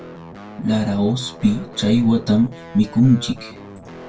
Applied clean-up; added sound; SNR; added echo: none; Guitar; 18 dB; reverberation time 0.2 s.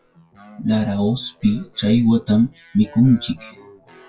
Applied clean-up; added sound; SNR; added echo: classical method WPE with log-MMSE.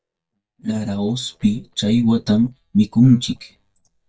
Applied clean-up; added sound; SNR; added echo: neural mask model DeepFilterNet 3.